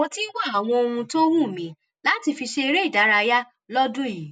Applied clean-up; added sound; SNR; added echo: none; none; none; none.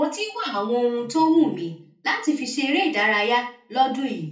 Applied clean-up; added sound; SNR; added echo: none; none; none; reverberation time 0.4 s.